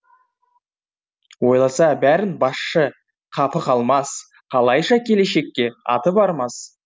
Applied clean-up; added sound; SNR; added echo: none; none; none; none.